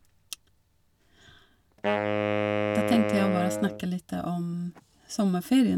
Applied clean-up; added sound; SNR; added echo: none; Wind instrument, woodwind instrument; 1 dB; none.